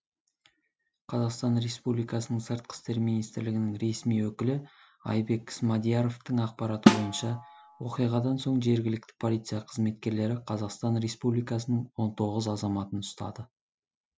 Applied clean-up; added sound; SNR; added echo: none; Snare drum; -2 dB; none.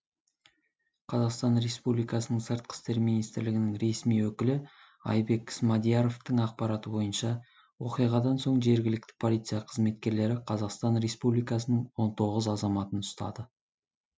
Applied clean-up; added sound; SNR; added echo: none; none; none; none.